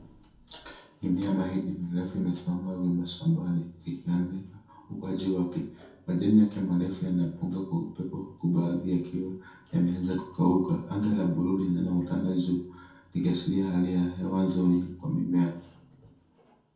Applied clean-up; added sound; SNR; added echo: none; none; none; reverberation time 0.6 s.